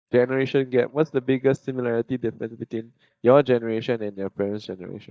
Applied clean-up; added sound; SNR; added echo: neural mask model DeepFilterNet 3.